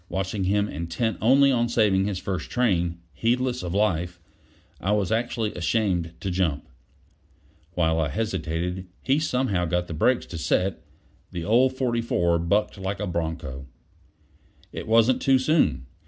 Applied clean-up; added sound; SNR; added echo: none; none; none; none.